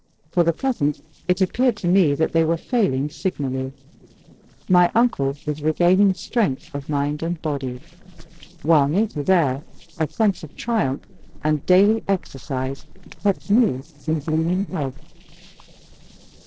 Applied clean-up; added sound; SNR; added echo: neural separator model SepFormer DNS4.